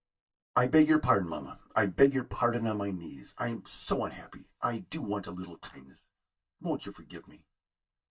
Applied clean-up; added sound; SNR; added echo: neural mask model DeepFilterNet 3.